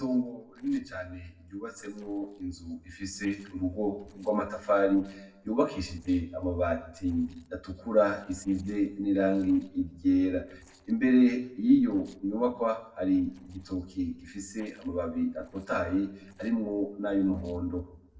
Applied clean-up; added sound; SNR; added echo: neural separator model SepFormer DNS4.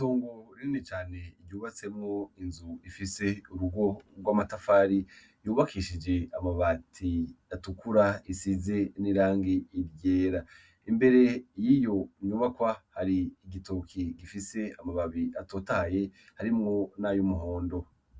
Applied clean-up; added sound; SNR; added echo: none; none; none; none.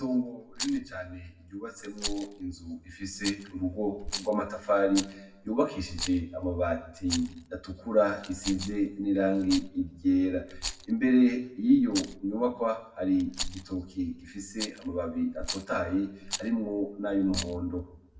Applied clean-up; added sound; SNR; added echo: none; Rattle; 12 dB; reverberation time 0.7 s.